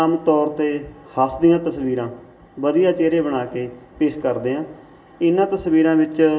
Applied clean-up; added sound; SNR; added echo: none; none; none; reverberation time 0.8 s.